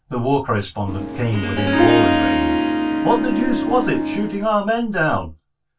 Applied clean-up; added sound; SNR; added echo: none; Harp; -3 dB; reverberation time 0.2 s.